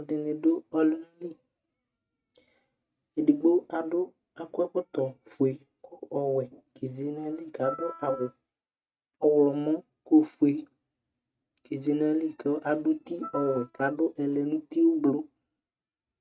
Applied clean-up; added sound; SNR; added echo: neural mask model RNNoise.